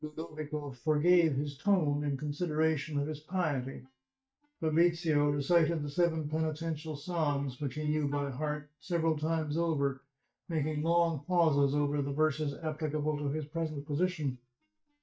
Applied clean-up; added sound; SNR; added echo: neural mask model DeepFilterNet 3.